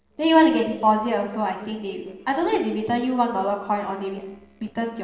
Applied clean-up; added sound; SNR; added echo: neural separator model SepFormer DNS4.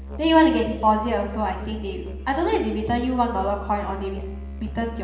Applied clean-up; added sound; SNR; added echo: none; Musical instrument; 10 dB; reverberation time 1.1 s.